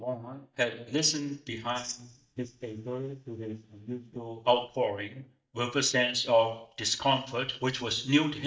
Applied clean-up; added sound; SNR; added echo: neural mask model DeepFilterNet 3.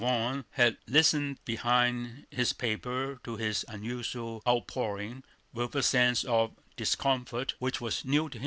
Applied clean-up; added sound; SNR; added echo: none; none; none; none.